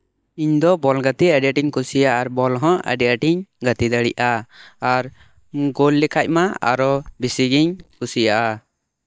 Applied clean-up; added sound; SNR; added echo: neural mask model DeepFilterNet 3.